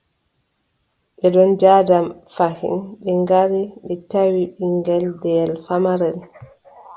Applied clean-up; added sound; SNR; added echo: none; none; none; none.